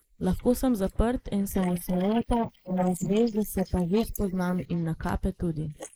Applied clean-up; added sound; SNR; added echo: neural mask model Resemble Enhance denoiser.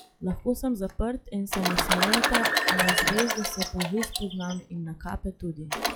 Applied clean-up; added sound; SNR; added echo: classical method log-MMSE.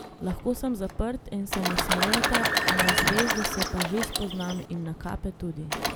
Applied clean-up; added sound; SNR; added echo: none; Engine / Mechanisms + Bird; -2 dB; none.